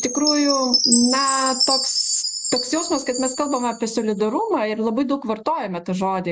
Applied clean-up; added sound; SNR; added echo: none; Chime; 3 dB; none.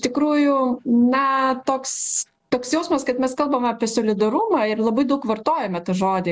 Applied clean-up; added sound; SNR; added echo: none; none; none; none.